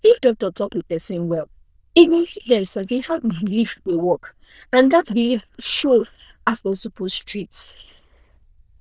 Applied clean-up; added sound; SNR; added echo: neural diffusion model UNIVERSE++.